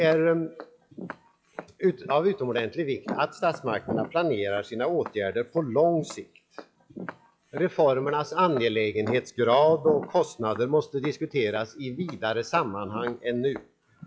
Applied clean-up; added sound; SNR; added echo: classical method log-MMSE.